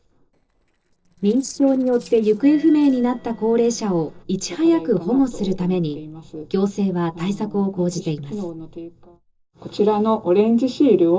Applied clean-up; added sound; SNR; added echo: neural separator model SepFormer DNS4.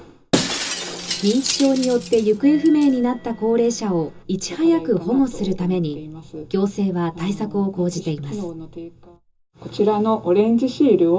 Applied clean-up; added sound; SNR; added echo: none; Shatter; 8 dB; reverberation time 0.2 s.